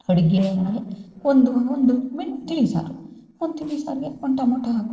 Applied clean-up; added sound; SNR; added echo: neural separator model SepFormer DNS4.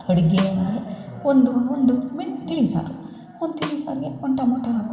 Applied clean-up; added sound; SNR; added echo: none; Snare drum; 14 dB; reverberation time 2.9 s.